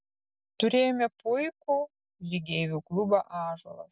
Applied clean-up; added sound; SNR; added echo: none; none; none; none.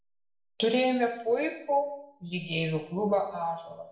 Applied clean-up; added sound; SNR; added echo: none; none; none; reverberation time 0.6 s.